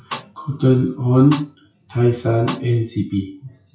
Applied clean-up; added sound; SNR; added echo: classical method WPE with log-MMSE.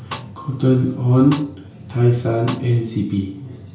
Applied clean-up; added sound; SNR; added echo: none; Snare drum; 18 dB; reverberation time 0.5 s.